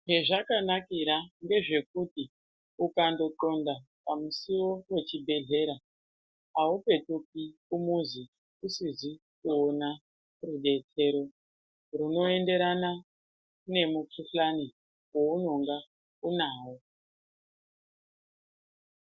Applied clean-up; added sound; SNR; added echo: none; none; none; none.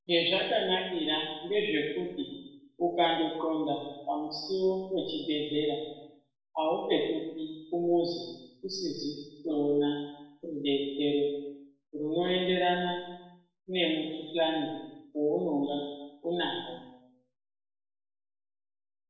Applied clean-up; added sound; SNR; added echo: none; none; none; reverberation time 0.8 s.